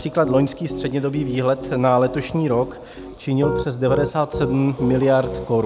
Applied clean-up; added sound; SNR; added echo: none; Piano; 9 dB; none.